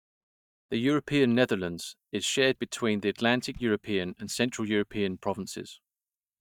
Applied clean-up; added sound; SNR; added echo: neural mask model DeepFilterNet 3.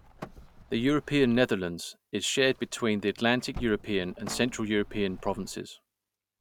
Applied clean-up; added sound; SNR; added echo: none; Car + Guitar; 17 dB; none.